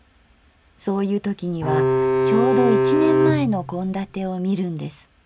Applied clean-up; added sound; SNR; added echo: none; Bowed string instrument; -4 dB; none.